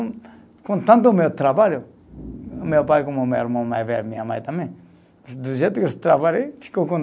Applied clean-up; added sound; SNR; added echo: none; none; none; none.